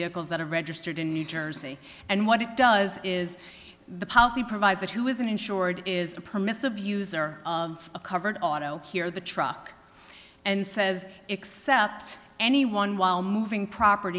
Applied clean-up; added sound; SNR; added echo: none; none; none; none.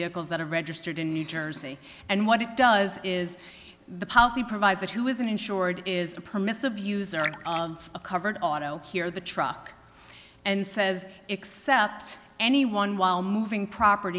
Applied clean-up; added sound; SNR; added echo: none; Liquid; 17 dB; none.